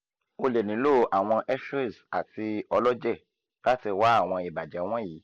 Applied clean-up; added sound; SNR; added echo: none; none; none; none.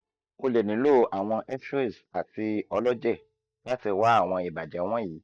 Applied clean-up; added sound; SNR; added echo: neural mask model DeepFilterNet 3.